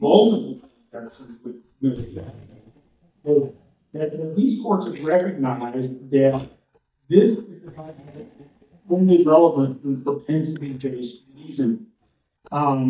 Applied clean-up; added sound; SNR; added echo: neural mask model DeepFilterNet 3.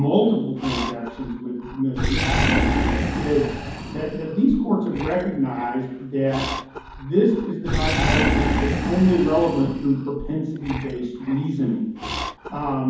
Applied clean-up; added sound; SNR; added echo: none; Animal; 3 dB; reverberation time 1.2 s.